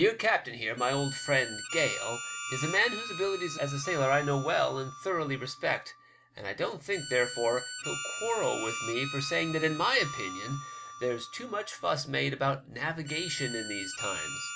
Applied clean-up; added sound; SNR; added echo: none; Harmonica; 9 dB; none.